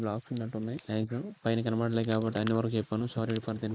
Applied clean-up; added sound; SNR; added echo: neural mask model Resemble Enhance denoiser.